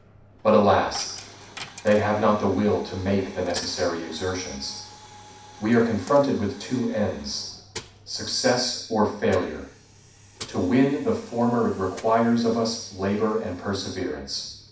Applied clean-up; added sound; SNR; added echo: none; Coin (dropping); 20 dB; reverberation time 0.6 s.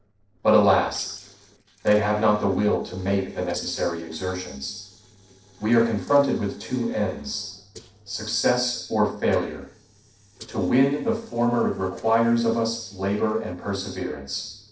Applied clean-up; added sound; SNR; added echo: neural separator model SepFormer DNS4.